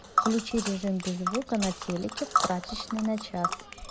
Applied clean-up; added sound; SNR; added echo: none; Tick; 2 dB; none.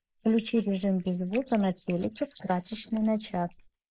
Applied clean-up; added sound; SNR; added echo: neural mask model Resemble Enhance denoiser.